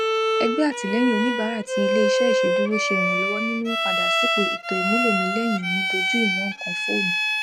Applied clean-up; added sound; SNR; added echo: none; Bowed string instrument; -3 dB; none.